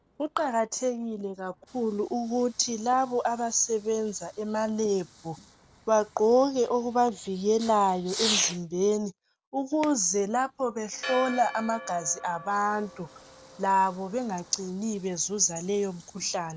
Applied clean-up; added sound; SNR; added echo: none; Church bell + Fireworks; 14 dB; none.